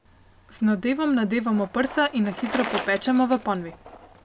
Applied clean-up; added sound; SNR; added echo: none; Bicycle; 13 dB; none.